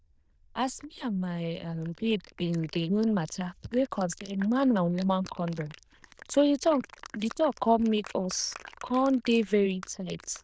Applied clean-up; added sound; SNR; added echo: neural diffusion model UNIVERSE++.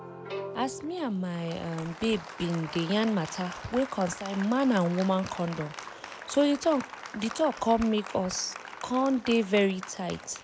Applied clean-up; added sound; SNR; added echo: none; Bowed string instrument + Applause; 13 dB; none.